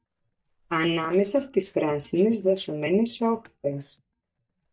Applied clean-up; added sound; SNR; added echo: neural mask model DeepFilterNet 3.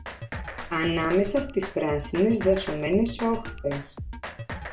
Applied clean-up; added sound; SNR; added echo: none; Drum kit; 10 dB; reverberation time 0.2 s.